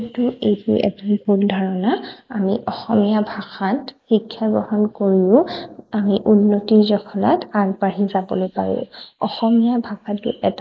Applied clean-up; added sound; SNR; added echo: neural mask model Resemble Enhance denoiser.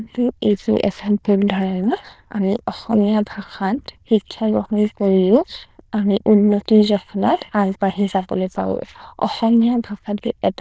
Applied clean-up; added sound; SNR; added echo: neural diffusion model UNIVERSE++.